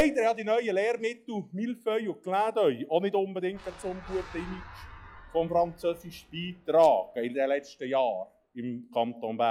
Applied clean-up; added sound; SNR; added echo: classical method log-MMSE.